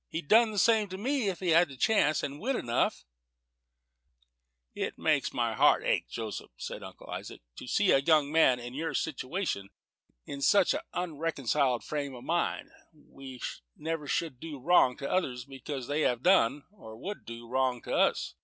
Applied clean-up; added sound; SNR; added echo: none; none; none; none.